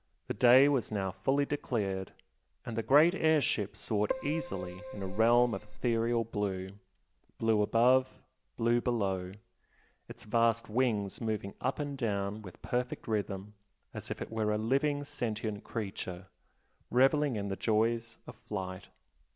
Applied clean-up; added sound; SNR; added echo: none; Keyboard (musical); 7 dB; none.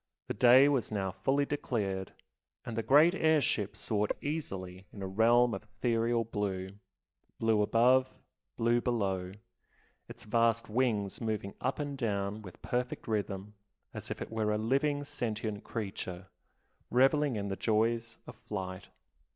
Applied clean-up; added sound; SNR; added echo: neural mask model DeepFilterNet 3.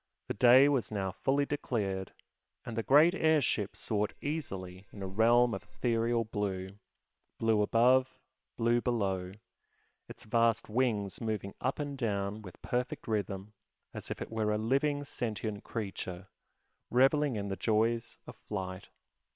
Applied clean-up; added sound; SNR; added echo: neural separator model SepFormer WHAM!.